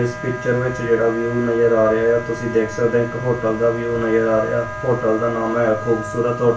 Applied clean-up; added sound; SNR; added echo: none; Wind instrument, woodwind instrument; 11 dB; reverberation time 0.3 s.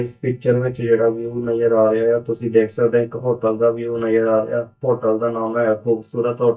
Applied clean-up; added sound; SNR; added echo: neural mask model DeepFilterNet 3.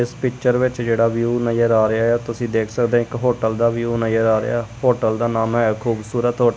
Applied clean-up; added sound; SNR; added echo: none; none; none; none.